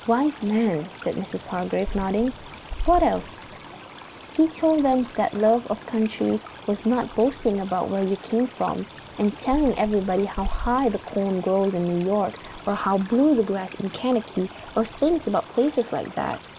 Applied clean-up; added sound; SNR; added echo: none; Stream; 13 dB; none.